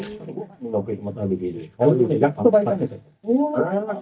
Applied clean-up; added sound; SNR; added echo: neural mask model DeepFilterNet 3.